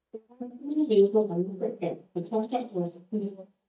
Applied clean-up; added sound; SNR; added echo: neural mask model DeepFilterNet 3.